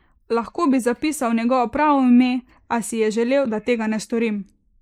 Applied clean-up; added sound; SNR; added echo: neural mask model Resemble Enhance denoiser.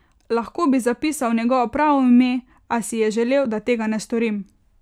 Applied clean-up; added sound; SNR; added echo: none; none; none; none.